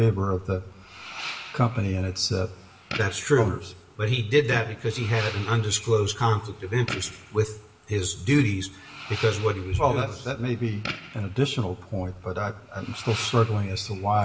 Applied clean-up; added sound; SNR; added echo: none; Fireworks; 15 dB; reverberation time 0.7 s.